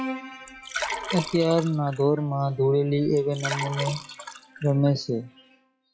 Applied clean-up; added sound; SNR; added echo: classical method log-MMSE.